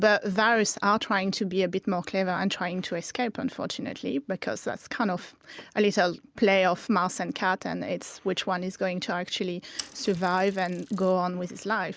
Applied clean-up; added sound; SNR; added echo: none; Mechanisms / Bicycle; 17 dB; none.